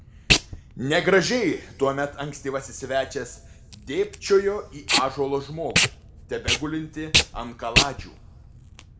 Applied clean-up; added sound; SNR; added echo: none; Packing tape, duct tape; 1 dB; reverberation time 1.2 s.